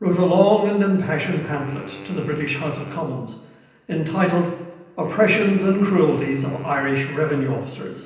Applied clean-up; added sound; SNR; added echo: none; Wind instrument, woodwind instrument; 20 dB; reverberation time 0.9 s.